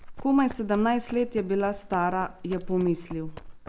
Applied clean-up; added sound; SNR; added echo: none; Run; 13 dB; none.